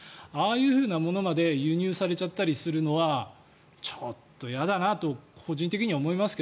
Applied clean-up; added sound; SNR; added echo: none; none; none; none.